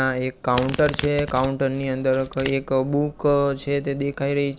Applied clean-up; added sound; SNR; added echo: none; Domestic sounds, home sounds; 12 dB; none.